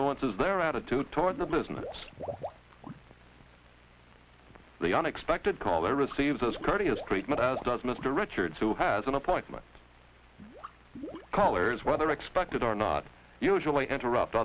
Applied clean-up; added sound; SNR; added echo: none; Liquid; 14 dB; none.